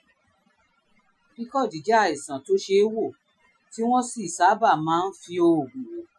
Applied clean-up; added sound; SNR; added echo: classical method Wiener filter.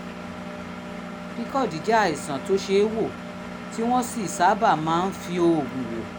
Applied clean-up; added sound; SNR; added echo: none; Engine; 10 dB; none.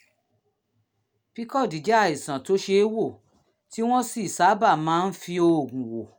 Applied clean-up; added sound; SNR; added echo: none; none; none; none.